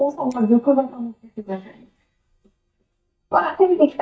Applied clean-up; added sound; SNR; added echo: neural mask model DeepFilterNet 3.